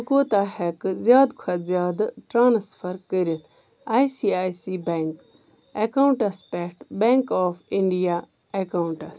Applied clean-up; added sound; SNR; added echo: none; none; none; none.